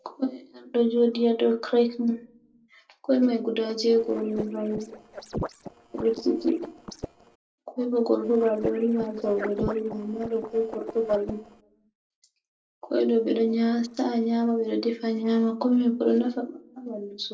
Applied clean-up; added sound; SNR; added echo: neural separator model SepFormer DNS4.